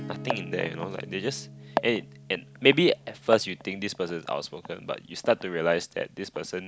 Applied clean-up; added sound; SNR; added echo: none; Acoustic guitar / Strum; 17 dB; none.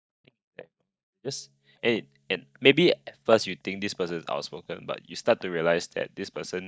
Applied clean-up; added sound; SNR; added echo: neural mask model DeepFilterNet 3.